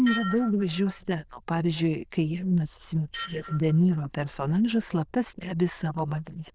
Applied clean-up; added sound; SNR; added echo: neural diffusion model UNIVERSE++.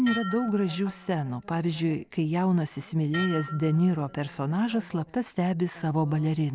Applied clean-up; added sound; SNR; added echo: none; Dishes, pots, and pans; 15 dB; none.